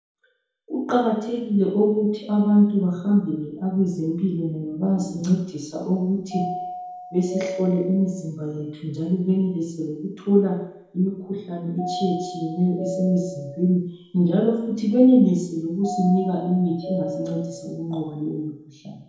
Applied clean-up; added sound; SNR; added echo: none; Doorbell; 9 dB; reverberation time 2.0 s.